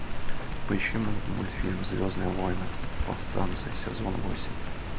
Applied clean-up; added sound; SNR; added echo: none; Rain; -4 dB; none.